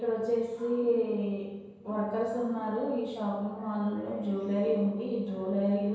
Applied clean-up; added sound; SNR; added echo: none; none; none; reverberation time 1.0 s.